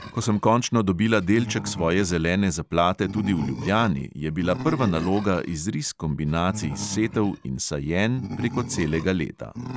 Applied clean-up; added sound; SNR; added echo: none; Animal; 12 dB; none.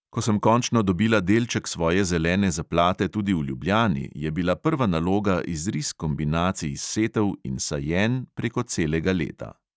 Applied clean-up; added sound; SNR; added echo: none; none; none; none.